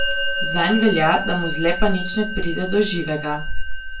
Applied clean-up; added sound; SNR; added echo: none; Musical instrument; 8 dB; reverberation time 0.3 s.